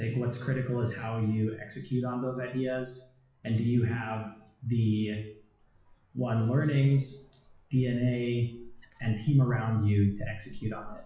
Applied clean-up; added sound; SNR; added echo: classical method WPE with log-MMSE.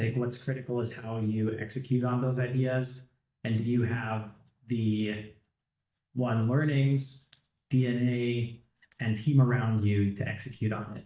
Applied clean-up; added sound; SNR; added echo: neural mask model DeepFilterNet 3.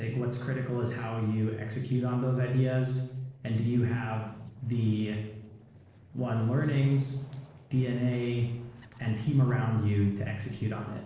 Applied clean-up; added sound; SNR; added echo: neural separator model SepFormer DNS4.